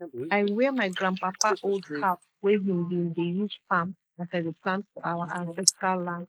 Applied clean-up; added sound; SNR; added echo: neural mask model Resemble Enhance denoiser.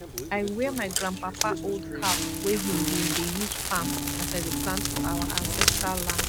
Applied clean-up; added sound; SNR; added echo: none; Crackle; -3 dB; none.